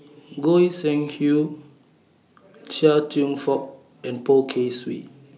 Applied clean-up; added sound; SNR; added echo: none; none; none; none.